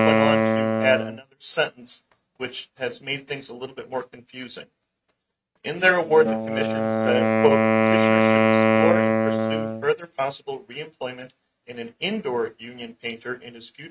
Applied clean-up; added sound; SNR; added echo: neural mask model RNNoise.